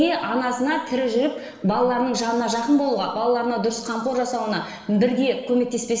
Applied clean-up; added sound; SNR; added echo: none; none; none; reverberation time 1.1 s.